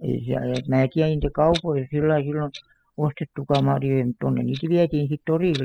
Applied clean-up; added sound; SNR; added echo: classical method spectral subtraction.